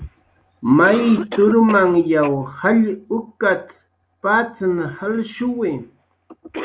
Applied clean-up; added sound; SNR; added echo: none; Cough; 17 dB; none.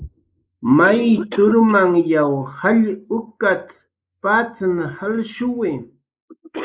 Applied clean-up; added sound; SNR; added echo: neural mask model Resemble Enhance denoiser.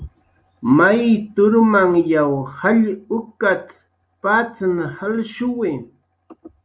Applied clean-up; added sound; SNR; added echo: none; none; none; none.